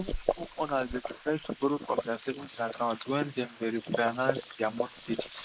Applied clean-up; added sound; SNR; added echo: neural mask model Resemble Enhance denoiser.